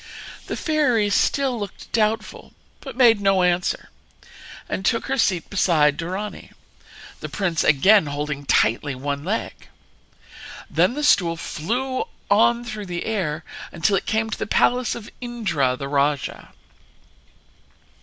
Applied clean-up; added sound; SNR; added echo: none; none; none; none.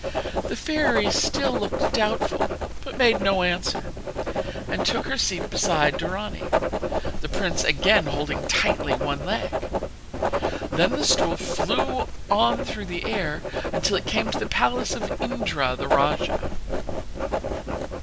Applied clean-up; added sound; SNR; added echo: none; Writing; 0 dB; none.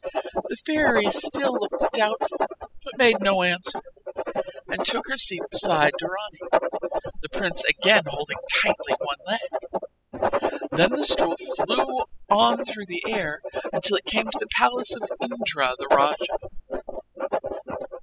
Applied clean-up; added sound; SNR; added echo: classical method spectral subtraction.